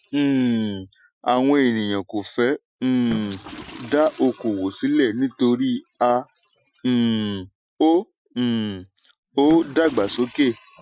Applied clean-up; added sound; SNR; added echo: classical method Wiener filter.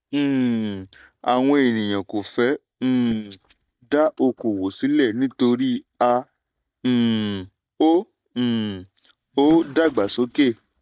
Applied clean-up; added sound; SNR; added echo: neural mask model DeepFilterNet 3.